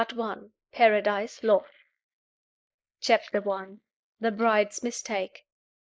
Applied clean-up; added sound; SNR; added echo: neural mask model Resemble Enhance denoiser.